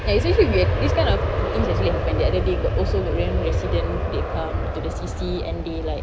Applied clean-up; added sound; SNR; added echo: none; Aircraft; -3 dB; none.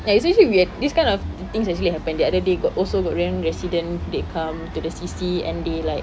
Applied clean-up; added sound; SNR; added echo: none; none; none; none.